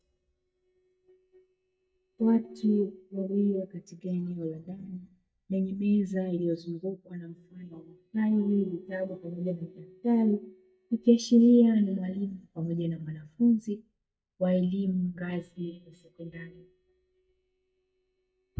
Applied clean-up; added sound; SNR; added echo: neural mask model DeepFilterNet 3.